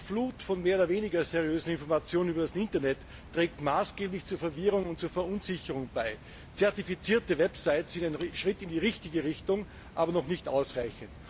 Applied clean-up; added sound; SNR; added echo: none; Wood + Water; 18 dB; none.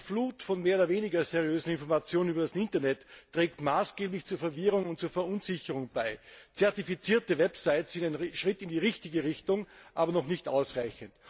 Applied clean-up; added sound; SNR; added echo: none; none; none; none.